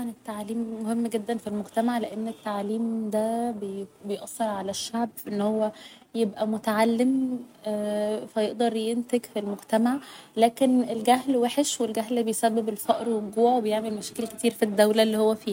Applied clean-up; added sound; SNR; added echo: none; none; none; none.